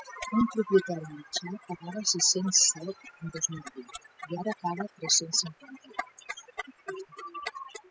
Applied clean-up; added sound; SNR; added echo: classical method spectral subtraction.